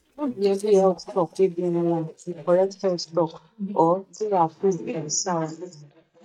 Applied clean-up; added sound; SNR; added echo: neural mask model DeepFilterNet 3.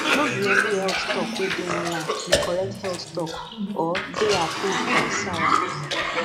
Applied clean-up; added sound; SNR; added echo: none; Cough; -3 dB; none.